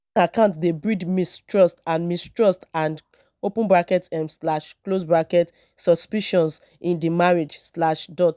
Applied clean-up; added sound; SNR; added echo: none; none; none; none.